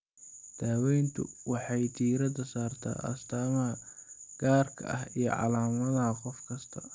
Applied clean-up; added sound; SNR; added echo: none; none; none; none.